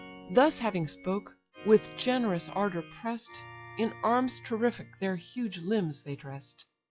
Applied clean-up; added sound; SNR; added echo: classical method log-MMSE.